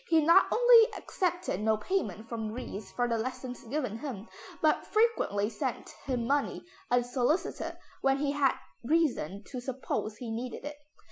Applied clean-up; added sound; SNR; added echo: none; Bowed string instrument; 19 dB; none.